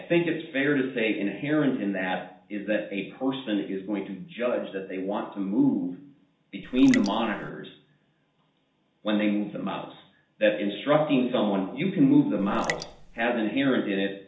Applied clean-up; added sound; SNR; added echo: none; Raindrop; 11 dB; reverberation time 0.4 s.